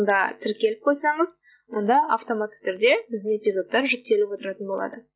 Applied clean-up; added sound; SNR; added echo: none; none; none; none.